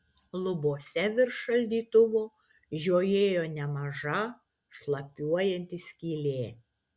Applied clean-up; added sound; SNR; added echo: none; none; none; none.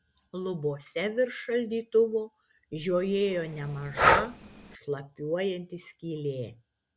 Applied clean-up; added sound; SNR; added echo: none; Breathing; -2 dB; none.